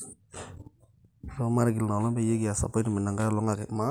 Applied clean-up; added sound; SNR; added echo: none; none; none; none.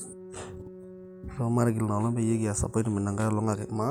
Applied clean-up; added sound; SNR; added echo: none; Organ; 17 dB; none.